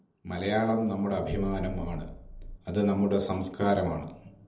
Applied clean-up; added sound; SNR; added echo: none; none; none; reverberation time 0.9 s.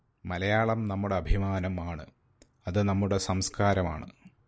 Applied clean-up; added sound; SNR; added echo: none; none; none; none.